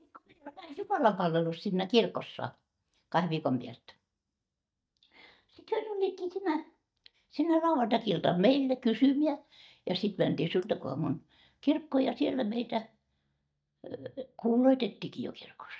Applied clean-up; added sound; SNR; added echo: neural mask model DeepFilterNet 3.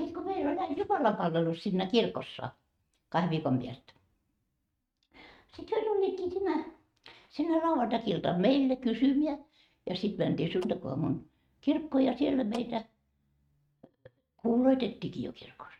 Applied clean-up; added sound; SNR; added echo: neural mask model RNNoise.